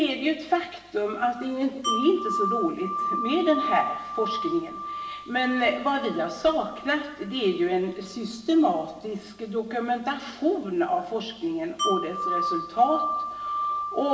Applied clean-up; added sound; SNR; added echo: none; Wind chime; 6 dB; reverberation time 1.1 s.